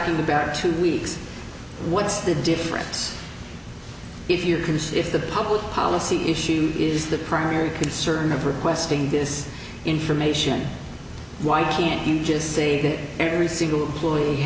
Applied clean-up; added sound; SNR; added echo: none; none; none; none.